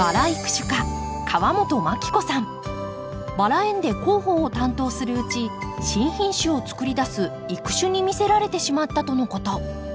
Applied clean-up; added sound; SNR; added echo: none; none; none; none.